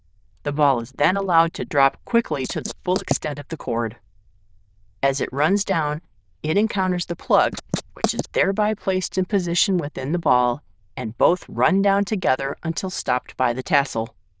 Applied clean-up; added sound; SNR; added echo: neural diffusion model UNIVERSE++.